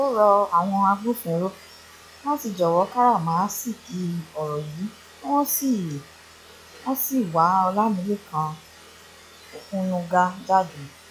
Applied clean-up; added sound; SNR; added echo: classical method log-MMSE.